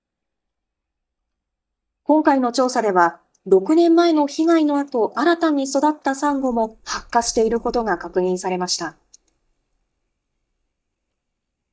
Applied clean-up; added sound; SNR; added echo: neural mask model DeepFilterNet 3.